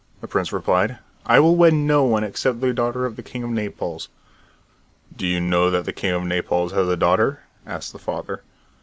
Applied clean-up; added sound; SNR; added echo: none; none; none; none.